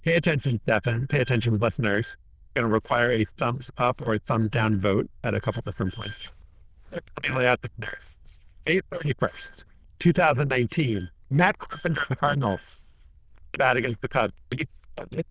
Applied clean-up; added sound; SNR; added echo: neural diffusion model UNIVERSE++.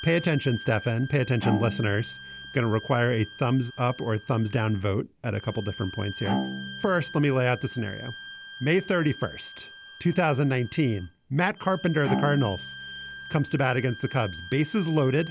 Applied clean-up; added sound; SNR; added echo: none; Bowed string instrument + Bowed string instrument; 11 dB; none.